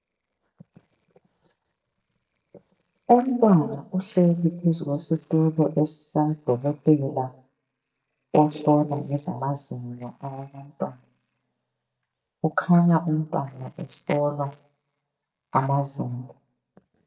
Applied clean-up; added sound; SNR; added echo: neural mask model DeepFilterNet 3.